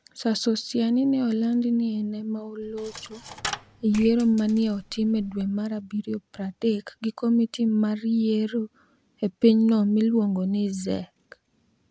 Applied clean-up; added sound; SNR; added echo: none; Coin (dropping); 15 dB; none.